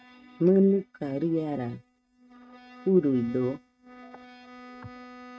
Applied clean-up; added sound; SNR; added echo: neural mask model RNNoise.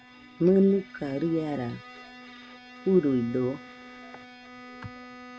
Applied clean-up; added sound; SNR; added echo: none; Bowed string instrument; 18 dB; none.